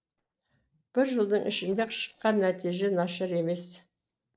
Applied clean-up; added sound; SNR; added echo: neural separator model SepFormer DNS4.